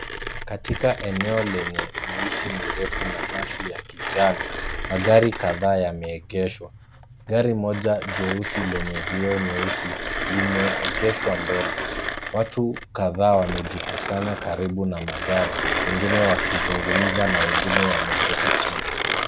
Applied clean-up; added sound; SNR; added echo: none; Mechanisms; 2 dB; none.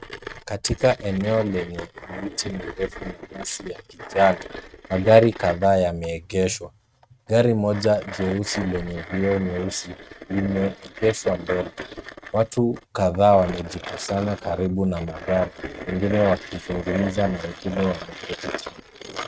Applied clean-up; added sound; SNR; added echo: neural mask model RNNoise.